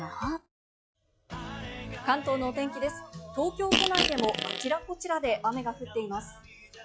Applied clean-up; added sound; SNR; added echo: classical method log-MMSE.